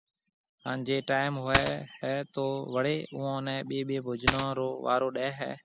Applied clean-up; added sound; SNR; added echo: none; Coin (dropping); -3 dB; none.